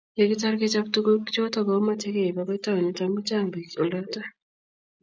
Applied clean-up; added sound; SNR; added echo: none; none; none; none.